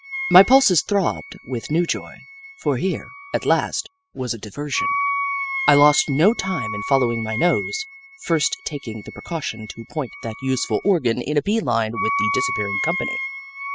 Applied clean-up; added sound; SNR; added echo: classical method spectral subtraction.